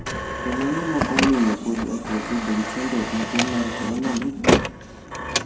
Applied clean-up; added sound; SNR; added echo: none; Printer; 1 dB; reverberation time 0.5 s.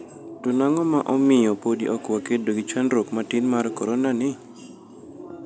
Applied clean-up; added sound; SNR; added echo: none; none; none; none.